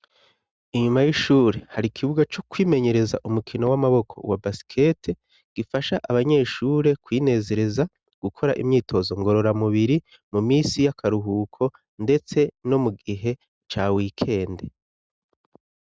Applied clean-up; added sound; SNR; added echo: none; none; none; none.